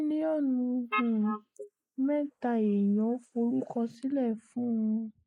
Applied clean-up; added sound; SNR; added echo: neural mask model Resemble Enhance denoiser.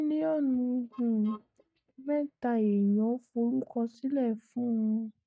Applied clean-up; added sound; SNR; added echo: neural mask model DeepFilterNet 3.